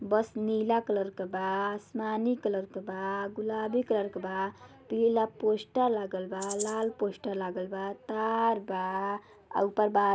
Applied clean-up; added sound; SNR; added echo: none; Rattle (instrument); 10 dB; none.